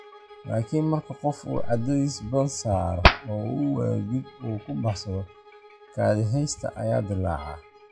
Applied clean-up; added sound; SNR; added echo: classical method log-MMSE.